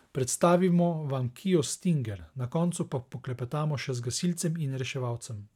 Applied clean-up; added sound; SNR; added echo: none; none; none; none.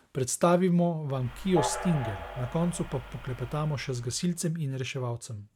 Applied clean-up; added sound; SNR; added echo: none; Train; 10 dB; none.